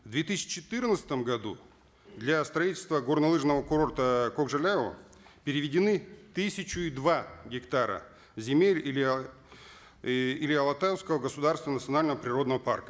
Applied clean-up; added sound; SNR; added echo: none; none; none; none.